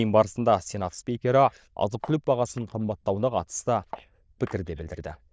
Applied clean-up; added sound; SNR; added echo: neural diffusion model UNIVERSE++.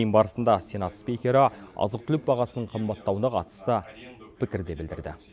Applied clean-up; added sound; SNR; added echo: none; none; none; none.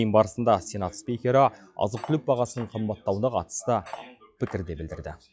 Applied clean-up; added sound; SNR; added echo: classical method log-MMSE.